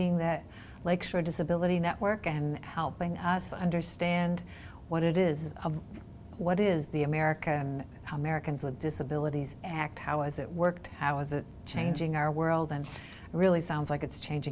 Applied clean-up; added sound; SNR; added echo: none; none; none; none.